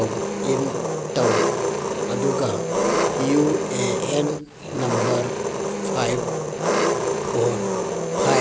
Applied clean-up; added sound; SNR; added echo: none; Engine; -3 dB; none.